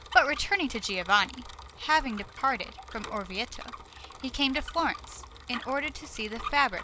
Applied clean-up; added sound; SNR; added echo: none; Bicycle; 14 dB; none.